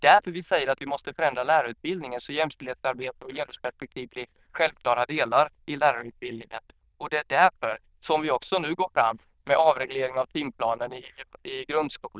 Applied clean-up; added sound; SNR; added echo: neural diffusion model UNIVERSE++.